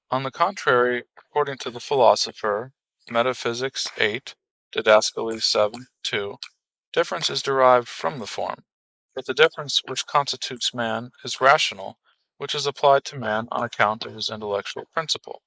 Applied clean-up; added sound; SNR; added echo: neural mask model Resemble Enhance denoiser.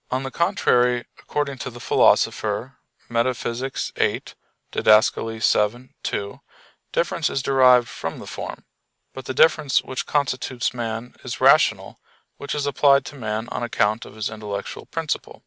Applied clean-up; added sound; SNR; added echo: none; none; none; none.